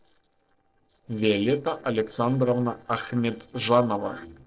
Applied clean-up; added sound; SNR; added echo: neural separator model SepFormer DNS4.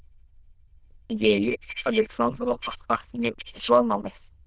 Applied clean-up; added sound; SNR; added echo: neural diffusion model UNIVERSE++.